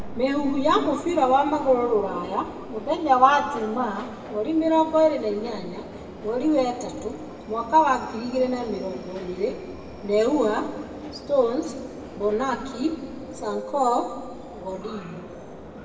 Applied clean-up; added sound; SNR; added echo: none; Subway, metro, underground; 15 dB; reverberation time 1.6 s.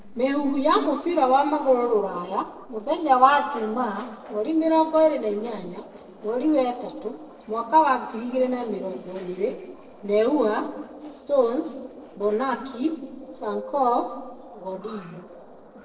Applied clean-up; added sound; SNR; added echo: neural separator model SepFormer DNS4.